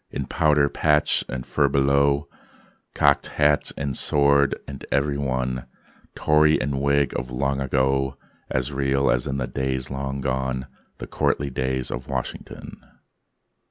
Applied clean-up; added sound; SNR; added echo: none; none; none; none.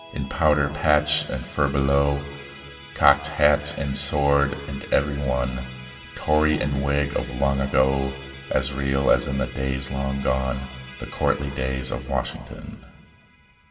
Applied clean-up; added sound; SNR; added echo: none; Musical instrument; 19 dB; reverberation time 1.7 s.